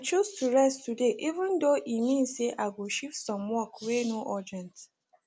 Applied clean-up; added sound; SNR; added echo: none; none; none; none.